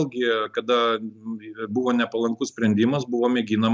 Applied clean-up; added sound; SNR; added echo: none; none; none; none.